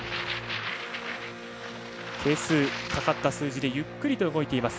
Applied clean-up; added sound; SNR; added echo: none; Electric guitar; 11 dB; none.